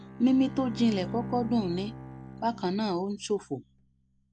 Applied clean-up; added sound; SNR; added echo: none; Bowed string instrument; 12 dB; none.